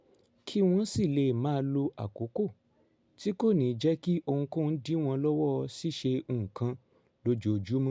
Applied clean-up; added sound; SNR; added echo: none; none; none; none.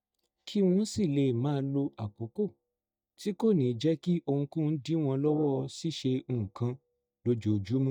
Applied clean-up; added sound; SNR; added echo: neural mask model DeepFilterNet 3.